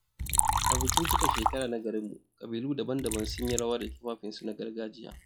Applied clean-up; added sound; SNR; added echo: classical method log-MMSE.